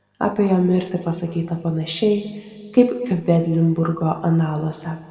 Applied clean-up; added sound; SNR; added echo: none; none; none; reverberation time 1.6 s.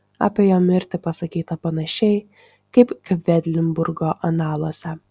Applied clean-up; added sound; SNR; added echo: none; none; none; none.